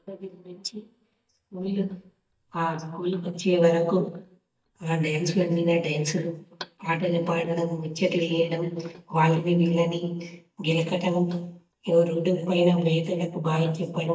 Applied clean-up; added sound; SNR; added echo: neural mask model DeepFilterNet 3.